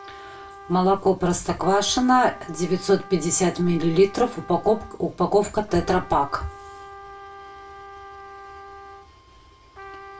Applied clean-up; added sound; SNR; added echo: none; Trumpet; 19 dB; reverberation time 0.2 s.